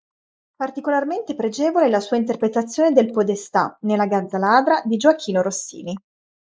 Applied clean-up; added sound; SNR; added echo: neural mask model Resemble Enhance denoiser.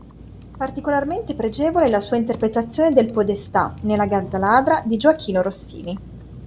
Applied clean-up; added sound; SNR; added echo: none; Vehicle; 17 dB; none.